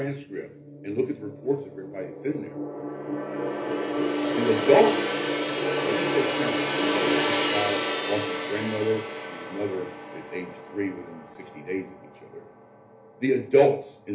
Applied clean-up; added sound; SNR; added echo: none; Gong; 1 dB; reverberation time 0.3 s.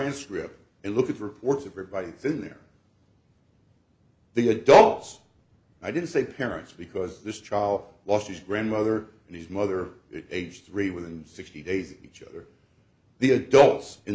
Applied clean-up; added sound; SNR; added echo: none; none; none; none.